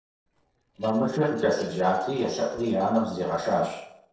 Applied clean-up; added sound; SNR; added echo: neural separator model SepFormer DNS4.